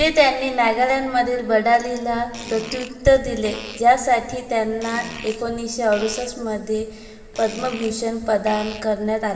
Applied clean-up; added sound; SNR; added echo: none; Fart; 18 dB; reverberation time 1.7 s.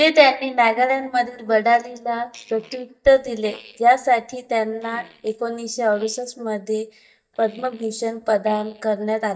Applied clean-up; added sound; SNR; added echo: neural mask model DeepFilterNet 3.